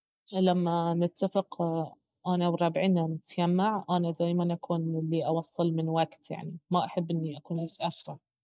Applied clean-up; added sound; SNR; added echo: none; none; none; none.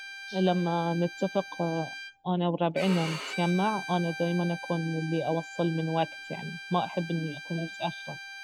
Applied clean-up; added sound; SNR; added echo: none; Bowed string instrument; 12 dB; none.